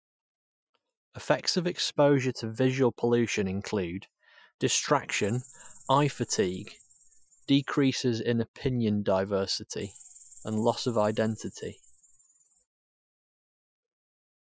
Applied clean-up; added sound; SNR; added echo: classical method Wiener filter.